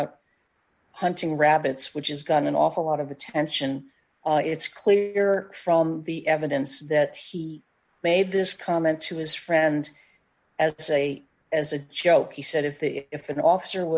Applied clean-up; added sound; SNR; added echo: none; none; none; none.